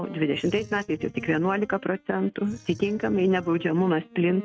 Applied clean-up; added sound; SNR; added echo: neural mask model RNNoise.